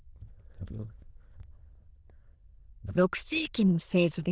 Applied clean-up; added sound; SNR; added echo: neural diffusion model UNIVERSE++.